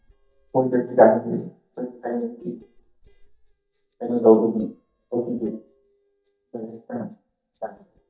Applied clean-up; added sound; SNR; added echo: neural mask model DeepFilterNet 3.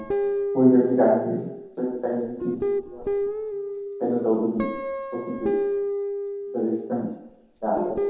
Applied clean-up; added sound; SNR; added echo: none; Guitar; 3 dB; reverberation time 0.8 s.